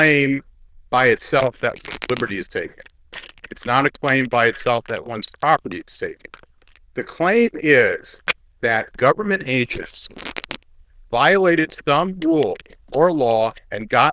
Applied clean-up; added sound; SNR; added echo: neural diffusion model UNIVERSE++.